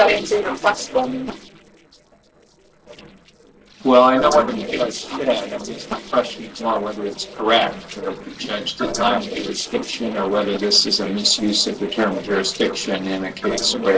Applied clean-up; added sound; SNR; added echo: neural separator model SepFormer DNS4.